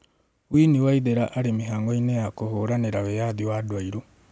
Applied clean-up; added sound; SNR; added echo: none; none; none; none.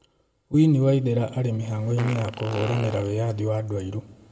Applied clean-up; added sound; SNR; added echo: none; Fart; 12 dB; reverberation time 1.2 s.